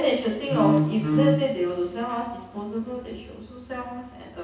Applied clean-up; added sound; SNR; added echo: none; none; none; reverberation time 0.9 s.